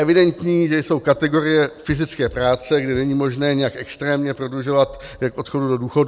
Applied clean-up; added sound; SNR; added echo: none; none; none; none.